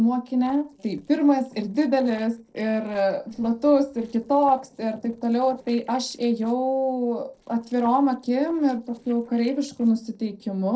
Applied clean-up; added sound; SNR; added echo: neural separator model SepFormer DNS4.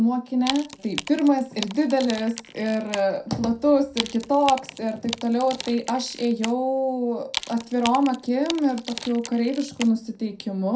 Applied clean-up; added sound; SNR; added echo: none; Wood; 13 dB; reverberation time 0.2 s.